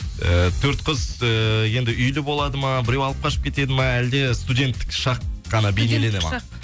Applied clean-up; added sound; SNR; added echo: none; none; none; none.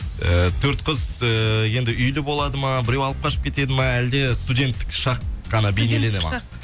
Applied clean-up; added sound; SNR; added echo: none; Stream; 18 dB; none.